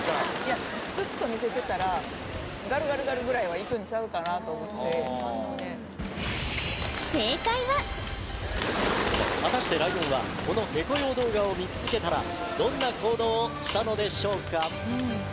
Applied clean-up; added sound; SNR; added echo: none; Bird; 5 dB; none.